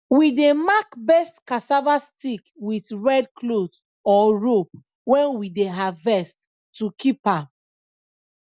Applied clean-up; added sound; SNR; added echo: none; none; none; none.